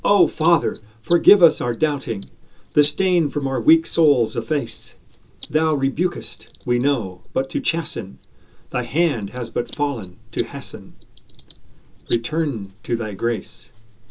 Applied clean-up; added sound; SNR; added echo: none; Bird; 12 dB; reverberation time 0.2 s.